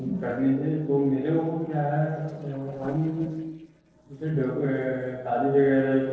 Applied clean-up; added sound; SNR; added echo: neural separator model SepFormer DNS4.